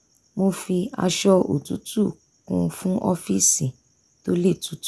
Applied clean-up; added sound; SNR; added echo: none; none; none; none.